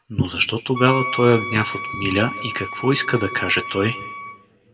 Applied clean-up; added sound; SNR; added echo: none; Wind instrument, woodwind instrument; 9 dB; reverberation time 0.8 s.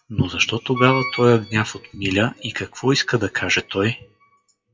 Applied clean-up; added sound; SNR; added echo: classical method WPE with log-MMSE.